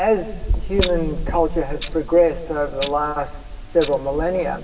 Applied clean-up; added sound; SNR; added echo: none; Clock; 5 dB; reverberation time 1.3 s.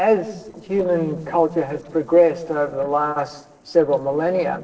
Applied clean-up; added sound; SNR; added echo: neural separator model SepFormer DNS4.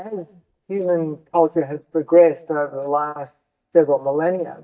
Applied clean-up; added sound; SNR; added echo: neural mask model DeepFilterNet 3.